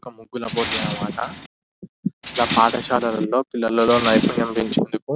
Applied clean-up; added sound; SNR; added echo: none; Tools; 7 dB; none.